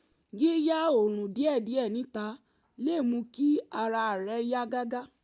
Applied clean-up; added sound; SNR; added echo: none; none; none; none.